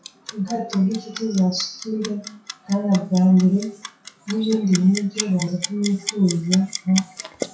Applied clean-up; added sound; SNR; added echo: classical method WPE with log-MMSE.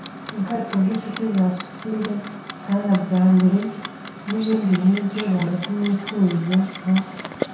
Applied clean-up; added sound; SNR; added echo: none; Clock; 10 dB; reverberation time 0.7 s.